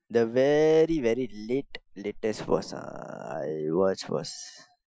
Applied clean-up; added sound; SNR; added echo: classical method Wiener filter.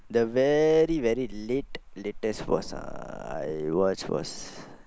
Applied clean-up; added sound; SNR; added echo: none; Rain; 14 dB; none.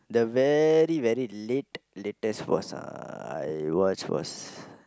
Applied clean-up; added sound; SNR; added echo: none; none; none; none.